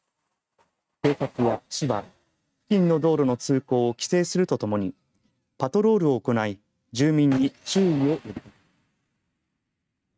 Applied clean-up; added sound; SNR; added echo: neural mask model RNNoise.